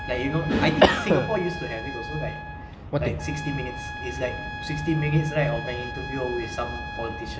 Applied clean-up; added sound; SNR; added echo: none; Trumpet; 10 dB; none.